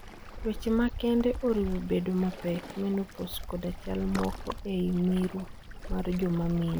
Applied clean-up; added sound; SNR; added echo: none; Waves, surf; 9 dB; none.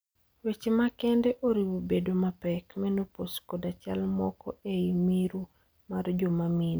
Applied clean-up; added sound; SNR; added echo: none; none; none; none.